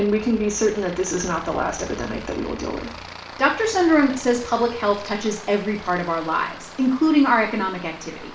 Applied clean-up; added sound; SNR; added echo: none; Aircraft; 17 dB; reverberation time 0.5 s.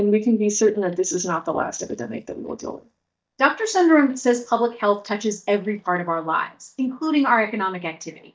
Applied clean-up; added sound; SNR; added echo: neural mask model DeepFilterNet 3.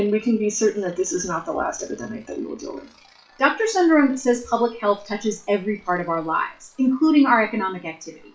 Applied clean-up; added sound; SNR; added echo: classical method WPE with log-MMSE.